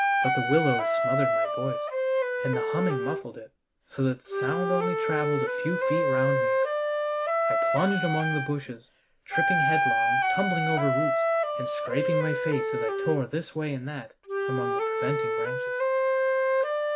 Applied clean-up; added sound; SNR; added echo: none; Wind instrument, woodwind instrument; -4 dB; none.